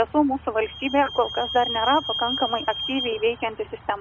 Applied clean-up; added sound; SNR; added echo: none; Squeak / Vehicle; 9 dB; none.